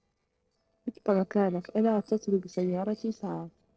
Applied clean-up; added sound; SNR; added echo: neural separator model SepFormer DNS4.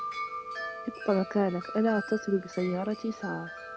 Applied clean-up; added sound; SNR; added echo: none; Wind chime; 9 dB; none.